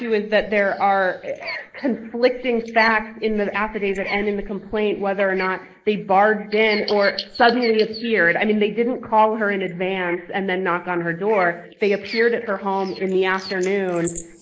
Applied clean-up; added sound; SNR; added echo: neural mask model Resemble Enhance denoiser.